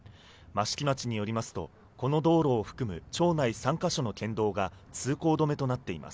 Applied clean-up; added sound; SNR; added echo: none; none; none; none.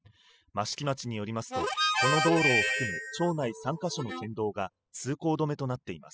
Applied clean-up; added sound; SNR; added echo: classical method spectral subtraction.